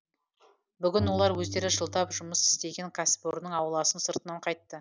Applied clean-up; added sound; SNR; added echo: none; Bowed string instrument; 10 dB; none.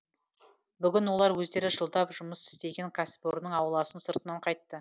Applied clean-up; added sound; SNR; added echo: none; none; none; none.